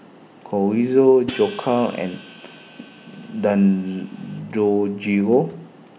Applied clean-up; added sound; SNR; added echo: none; Hi-hat; 19 dB; none.